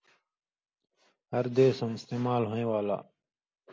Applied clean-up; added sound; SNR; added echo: none; none; none; none.